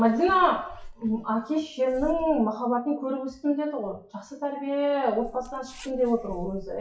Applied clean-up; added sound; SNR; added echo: classical method WPE with log-MMSE.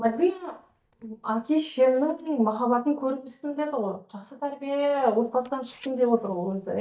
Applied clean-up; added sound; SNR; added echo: neural mask model DeepFilterNet 3.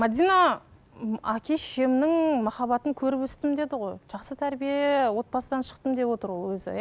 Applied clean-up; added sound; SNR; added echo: none; none; none; none.